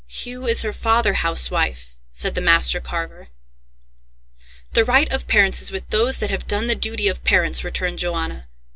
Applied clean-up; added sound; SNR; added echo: none; none; none; none.